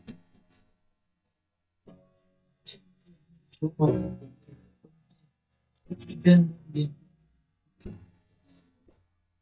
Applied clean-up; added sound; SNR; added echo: neural mask model DeepFilterNet 3.